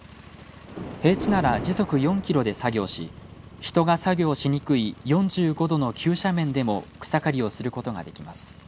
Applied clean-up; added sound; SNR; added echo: none; Thunder; 15 dB; none.